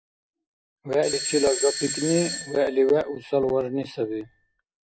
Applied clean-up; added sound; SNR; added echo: none; Bell / Doorbell; 8 dB; none.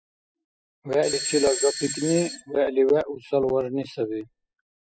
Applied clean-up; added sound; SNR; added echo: classical method spectral subtraction.